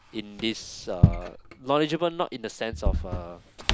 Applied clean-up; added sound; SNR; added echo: none; Drawer open or close; -2 dB; none.